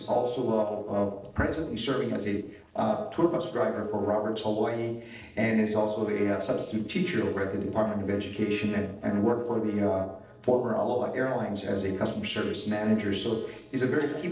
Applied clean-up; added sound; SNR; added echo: neural separator model SepFormer DNS4.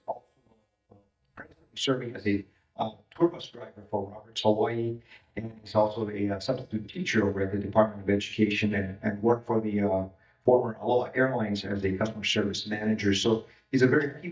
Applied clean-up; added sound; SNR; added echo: neural mask model DeepFilterNet 3.